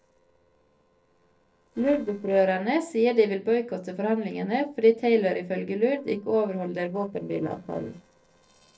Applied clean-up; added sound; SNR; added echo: neural separator model SepFormer DNS4.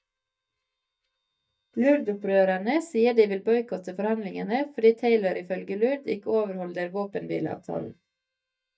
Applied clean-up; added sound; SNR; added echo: neural mask model DeepFilterNet 3.